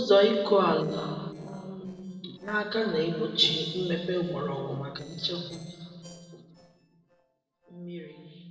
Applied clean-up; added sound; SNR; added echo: neural separator model SepFormer DNS4.